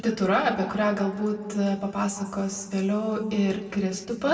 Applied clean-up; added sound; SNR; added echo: none; none; none; reverberation time 1.5 s.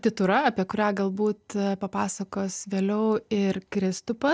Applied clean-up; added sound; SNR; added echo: none; none; none; none.